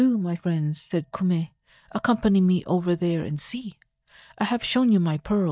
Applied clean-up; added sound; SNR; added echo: neural mask model DeepFilterNet 3.